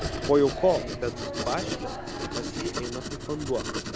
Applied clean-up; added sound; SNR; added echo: none; Writing; 4 dB; none.